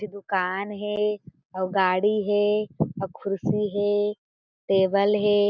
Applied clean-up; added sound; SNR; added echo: none; none; none; none.